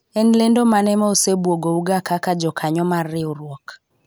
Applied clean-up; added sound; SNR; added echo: none; none; none; none.